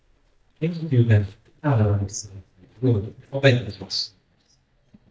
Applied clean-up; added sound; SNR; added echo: neural mask model DeepFilterNet 3.